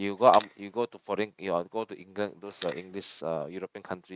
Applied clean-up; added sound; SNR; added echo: neural mask model RNNoise.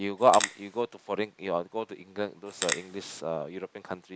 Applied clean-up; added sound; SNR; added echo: none; Crackle; 4 dB; none.